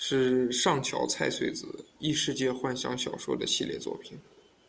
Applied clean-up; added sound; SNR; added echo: none; none; none; none.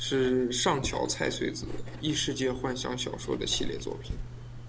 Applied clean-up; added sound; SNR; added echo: none; Writing; 8 dB; none.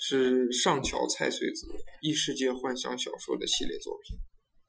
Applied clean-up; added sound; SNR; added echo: classical method Wiener filter.